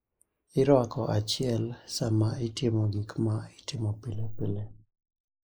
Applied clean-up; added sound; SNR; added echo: neural mask model Resemble Enhance denoiser.